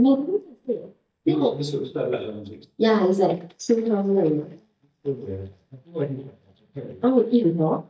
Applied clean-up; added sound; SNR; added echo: neural mask model DeepFilterNet 3.